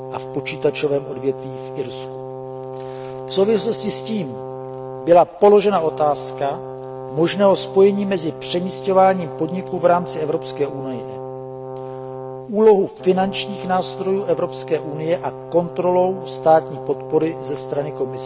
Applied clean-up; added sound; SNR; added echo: none; Brass instrument; 11 dB; none.